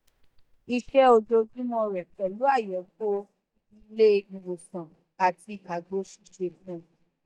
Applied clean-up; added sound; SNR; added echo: neural mask model DeepFilterNet 3.